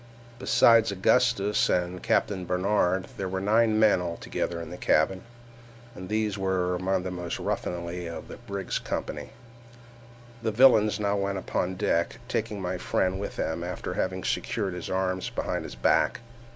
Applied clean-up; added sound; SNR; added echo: none; none; none; none.